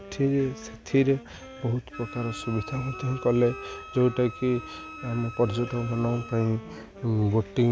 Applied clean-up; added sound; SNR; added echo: none; Wind instrument, woodwind instrument + Wind instrument, woodwind instrument; 15 dB; none.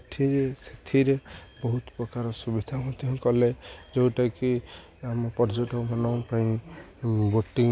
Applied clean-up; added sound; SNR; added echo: none; none; none; none.